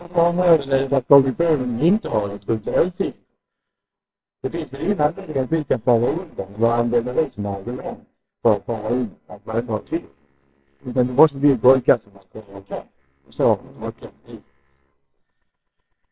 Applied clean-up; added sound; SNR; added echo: neural separator model SepFormer WHAMR!.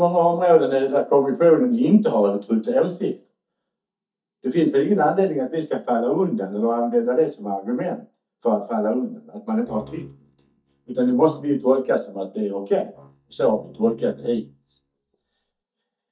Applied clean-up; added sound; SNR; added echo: neural mask model DeepFilterNet 3.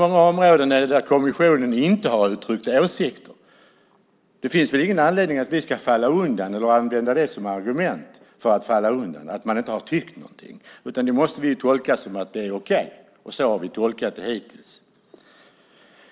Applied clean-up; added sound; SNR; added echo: none; none; none; none.